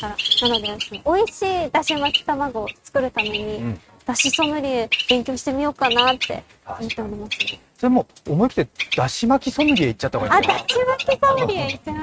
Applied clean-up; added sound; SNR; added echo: neural mask model RNNoise.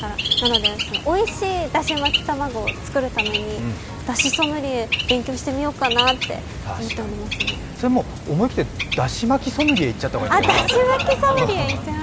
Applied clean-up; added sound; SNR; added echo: none; Bird; 4 dB; none.